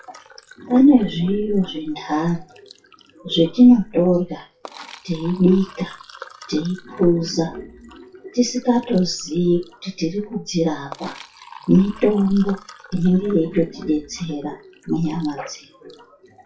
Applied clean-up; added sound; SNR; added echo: classical method WPE with log-MMSE.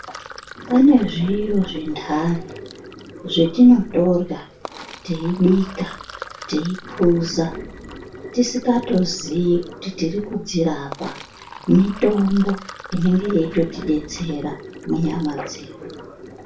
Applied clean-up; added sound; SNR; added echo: none; Sink (filling or washing); 16 dB; reverberation time 0.2 s.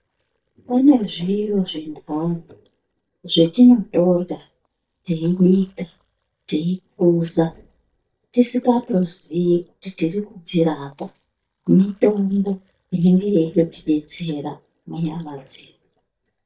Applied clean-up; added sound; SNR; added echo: neural mask model DeepFilterNet 3.